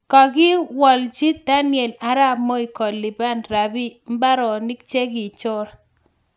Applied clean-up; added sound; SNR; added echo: none; none; none; none.